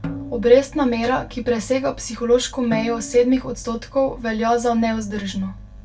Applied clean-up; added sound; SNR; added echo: none; Snare drum; 17 dB; reverberation time 0.2 s.